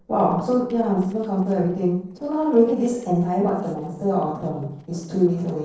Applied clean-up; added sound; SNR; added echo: neural separator model SepFormer DNS4.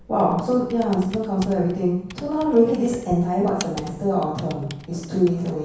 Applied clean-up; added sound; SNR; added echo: none; Computer keyboard; 19 dB; reverberation time 0.7 s.